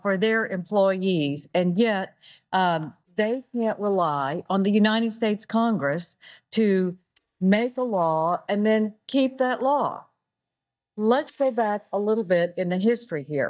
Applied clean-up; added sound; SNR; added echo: neural mask model DeepFilterNet 3.